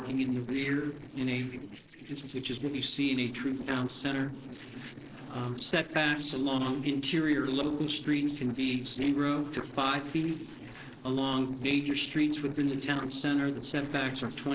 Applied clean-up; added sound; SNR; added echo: neural separator model SepFormer DNS4.